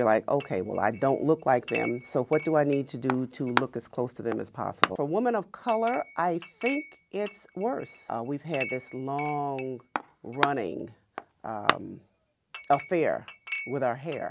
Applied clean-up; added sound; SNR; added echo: none; Chink, clink; 7 dB; none.